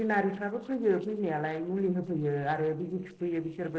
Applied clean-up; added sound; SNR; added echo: neural separator model SepFormer DNS4.